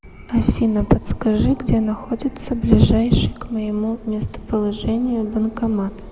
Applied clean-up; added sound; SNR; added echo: none; none; none; none.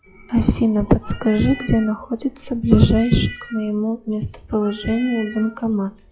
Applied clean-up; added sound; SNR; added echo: classical method log-MMSE.